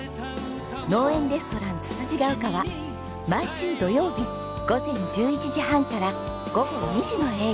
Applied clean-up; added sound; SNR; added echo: none; Brass instrument; 10 dB; none.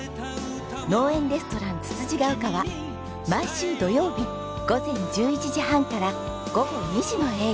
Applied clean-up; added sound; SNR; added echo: none; none; none; none.